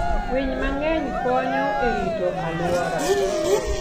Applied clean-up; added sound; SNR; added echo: none; Cheering + Race car, auto racing / Accelerating, revving, vroom; -3 dB; none.